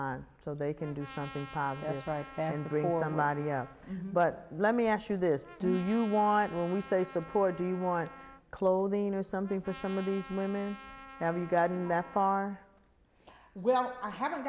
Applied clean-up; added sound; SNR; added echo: none; Trumpet; 18 dB; none.